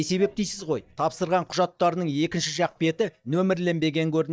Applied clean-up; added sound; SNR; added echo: neural mask model DeepFilterNet 3.